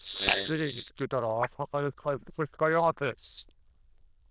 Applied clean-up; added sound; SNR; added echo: neural diffusion model UNIVERSE++.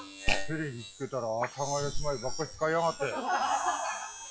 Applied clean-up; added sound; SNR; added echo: classical method log-MMSE.